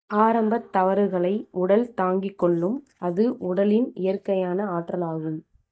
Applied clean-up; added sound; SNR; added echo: neural mask model DeepFilterNet 3.